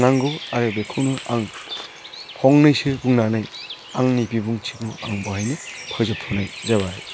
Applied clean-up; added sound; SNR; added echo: none; Bird; 15 dB; none.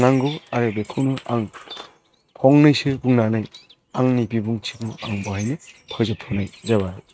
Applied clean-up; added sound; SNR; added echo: neural mask model RNNoise.